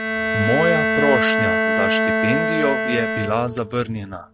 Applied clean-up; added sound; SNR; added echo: none; Bowed string instrument; -2 dB; none.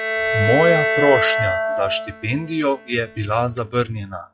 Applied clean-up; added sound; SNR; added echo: classical method log-MMSE.